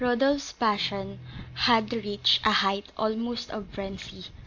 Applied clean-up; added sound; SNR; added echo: none; Guitar; 20 dB; none.